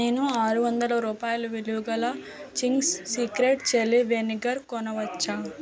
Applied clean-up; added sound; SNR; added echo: none; none; none; none.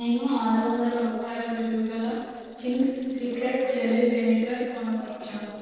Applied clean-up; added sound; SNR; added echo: neural separator model SepFormer DNS4.